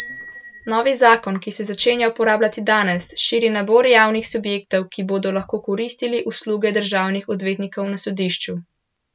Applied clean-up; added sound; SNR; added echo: none; Bicycle bell; 12 dB; none.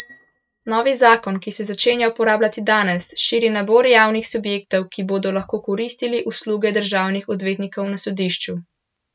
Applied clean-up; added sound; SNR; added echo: neural mask model RNNoise.